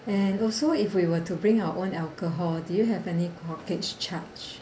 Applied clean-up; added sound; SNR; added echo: none; none; none; none.